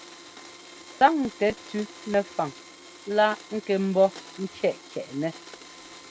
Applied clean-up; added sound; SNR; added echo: none; Domestic sounds, home sounds; 18 dB; none.